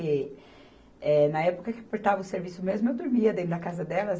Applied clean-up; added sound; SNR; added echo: none; none; none; none.